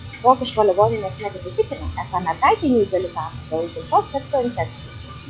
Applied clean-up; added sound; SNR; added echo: classical method log-MMSE.